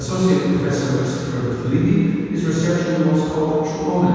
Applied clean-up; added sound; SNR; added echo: none; none; none; reverberation time 2.1 s.